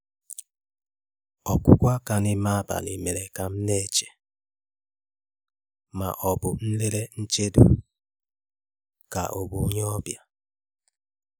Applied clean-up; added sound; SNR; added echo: none; none; none; none.